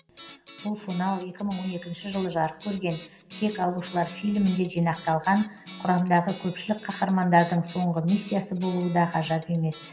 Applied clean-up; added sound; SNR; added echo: none; Guitar; 18 dB; reverberation time 1.2 s.